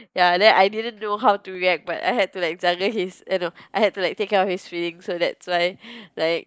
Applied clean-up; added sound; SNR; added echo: neural mask model Resemble Enhance denoiser.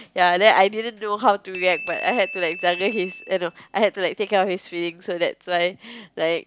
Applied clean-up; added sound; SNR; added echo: none; Glass / Bell; 14 dB; none.